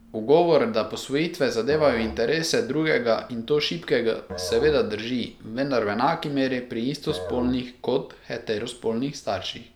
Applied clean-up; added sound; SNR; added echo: none; Musical instrument; 15 dB; none.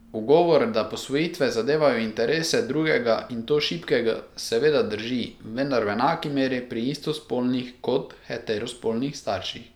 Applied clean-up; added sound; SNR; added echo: none; none; none; none.